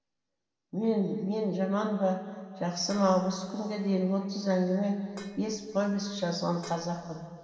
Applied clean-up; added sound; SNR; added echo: none; Dishes, pots, and pans; 20 dB; reverberation time 2.1 s.